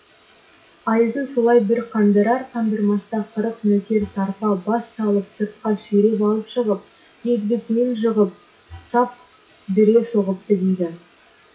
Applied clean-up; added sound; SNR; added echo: classical method WPE with log-MMSE.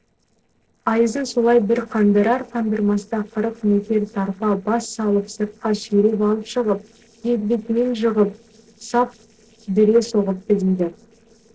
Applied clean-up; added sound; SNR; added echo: neural separator model SepFormer DNS4.